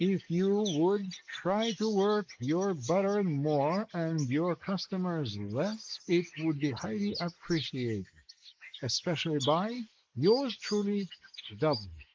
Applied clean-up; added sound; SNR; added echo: neural mask model Resemble Enhance denoiser.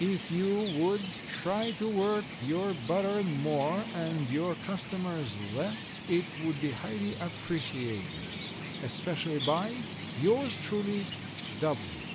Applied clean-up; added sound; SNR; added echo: none; Chirp, tweet; 5 dB; none.